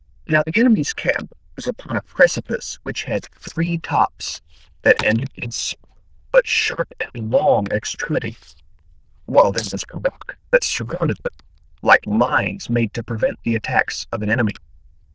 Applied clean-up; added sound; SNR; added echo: neural diffusion model UNIVERSE++.